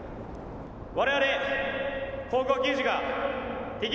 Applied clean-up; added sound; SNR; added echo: none; none; none; none.